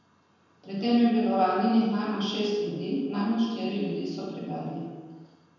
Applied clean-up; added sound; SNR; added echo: none; none; none; reverberation time 1.2 s.